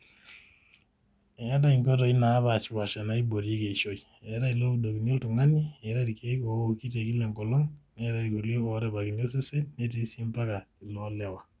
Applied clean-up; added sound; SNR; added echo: none; none; none; none.